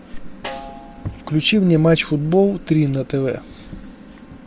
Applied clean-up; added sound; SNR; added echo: none; Snare drum; 20 dB; none.